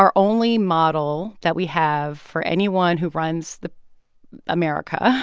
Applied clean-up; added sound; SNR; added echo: none; none; none; none.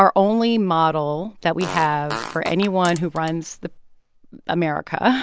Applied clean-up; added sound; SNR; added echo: none; Fart; 13 dB; none.